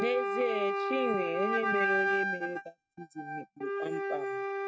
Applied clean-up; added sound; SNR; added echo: neural mask model RNNoise.